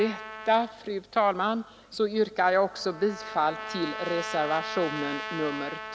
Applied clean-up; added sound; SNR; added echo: none; Trumpet; 10 dB; none.